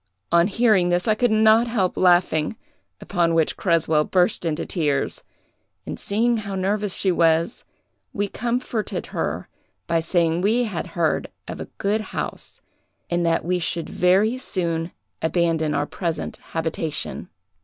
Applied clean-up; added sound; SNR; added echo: none; none; none; none.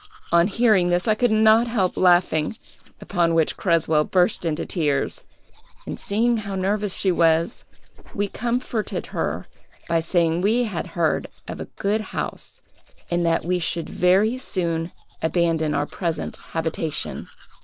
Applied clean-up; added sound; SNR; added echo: none; Domestic sounds, home sounds; 19 dB; none.